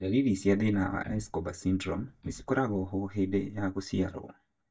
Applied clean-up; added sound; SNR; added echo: neural mask model DeepFilterNet 3.